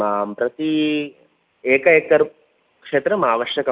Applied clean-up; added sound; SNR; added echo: none; none; none; none.